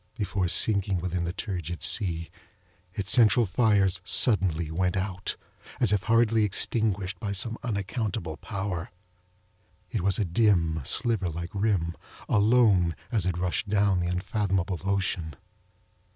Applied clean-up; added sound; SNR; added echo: none; none; none; none.